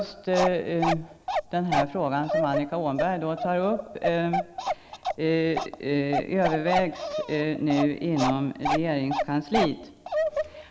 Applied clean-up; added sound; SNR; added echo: none; Bark; 3 dB; none.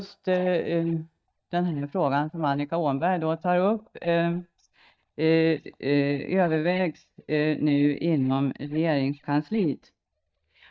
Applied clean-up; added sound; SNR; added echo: neural mask model DeepFilterNet 3.